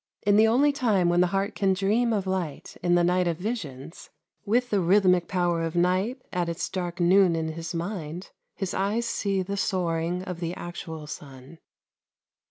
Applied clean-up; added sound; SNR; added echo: none; none; none; none.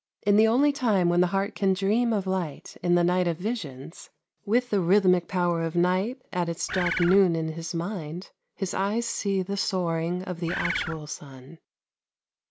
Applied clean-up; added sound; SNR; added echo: none; Bird; 5 dB; none.